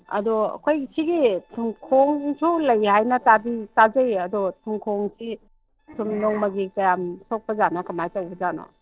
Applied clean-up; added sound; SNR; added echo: neural separator model SepFormer DNS4.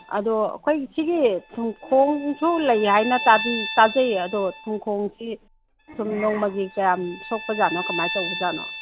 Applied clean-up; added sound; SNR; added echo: none; Bowed string instrument; 11 dB; none.